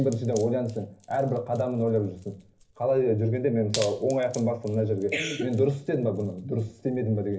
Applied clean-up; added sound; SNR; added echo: none; Wood; 20 dB; reverberation time 0.3 s.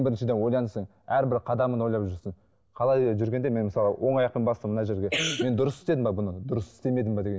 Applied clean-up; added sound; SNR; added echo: none; none; none; none.